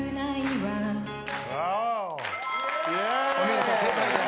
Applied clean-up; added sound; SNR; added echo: none; none; none; none.